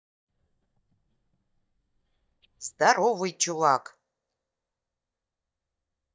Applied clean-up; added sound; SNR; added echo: neural mask model DeepFilterNet 3.